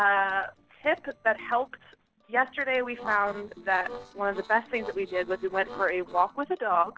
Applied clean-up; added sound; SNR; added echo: neural separator model SepFormer DNS4.